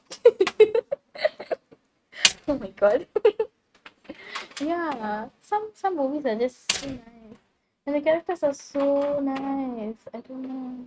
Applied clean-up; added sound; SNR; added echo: neural mask model RNNoise.